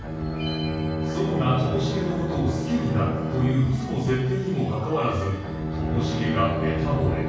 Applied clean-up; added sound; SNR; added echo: none; Bowed string instrument; 4 dB; reverberation time 1.3 s.